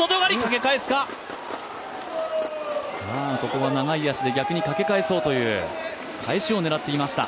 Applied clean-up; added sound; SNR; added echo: none; none; none; none.